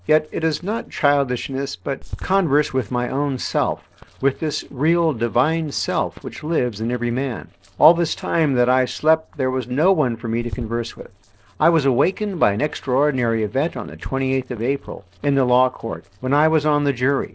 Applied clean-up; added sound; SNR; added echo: neural separator model SepFormer DNS4.